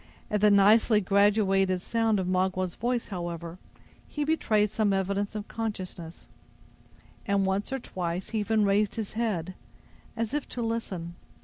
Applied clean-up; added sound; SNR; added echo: none; none; none; none.